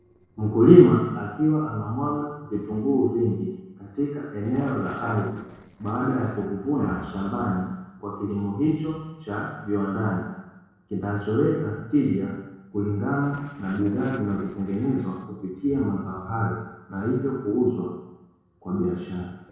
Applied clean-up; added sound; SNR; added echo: neural separator model SepFormer DNS4.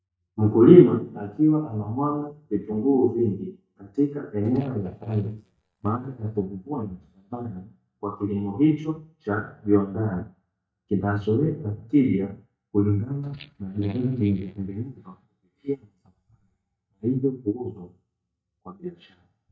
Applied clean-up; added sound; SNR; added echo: neural mask model DeepFilterNet 3.